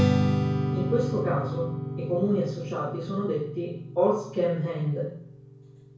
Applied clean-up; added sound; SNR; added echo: none; Strum; 1 dB; reverberation time 0.6 s.